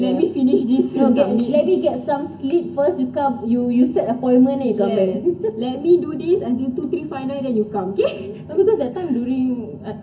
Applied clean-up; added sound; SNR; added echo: none; none; none; reverberation time 0.3 s.